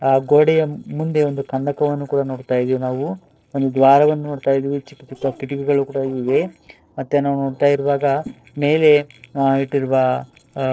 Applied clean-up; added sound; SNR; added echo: neural separator model SepFormer DNS4.